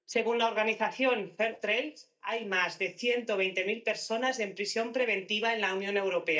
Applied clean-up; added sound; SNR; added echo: neural mask model DeepFilterNet 3.